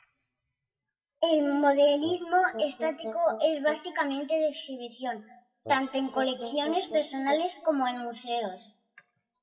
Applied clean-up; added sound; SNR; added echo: classical method WPE with log-MMSE.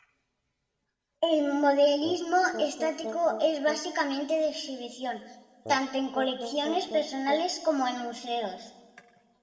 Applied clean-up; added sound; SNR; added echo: none; Brass instrument; 11 dB; reverberation time 1.2 s.